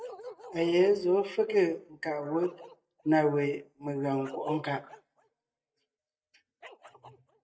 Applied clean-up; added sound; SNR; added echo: neural mask model DeepFilterNet 3.